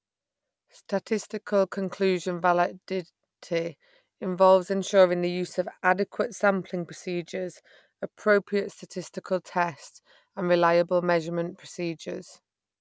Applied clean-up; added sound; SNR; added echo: none; none; none; none.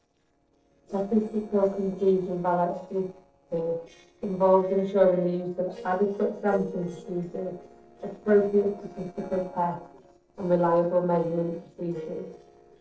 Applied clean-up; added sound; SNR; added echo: neural separator model SepFormer DNS4.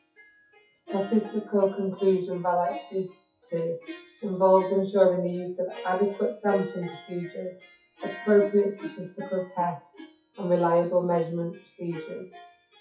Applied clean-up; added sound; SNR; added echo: classical method WPE with log-MMSE.